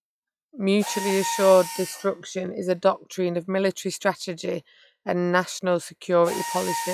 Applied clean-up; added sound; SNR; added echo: classical method log-MMSE.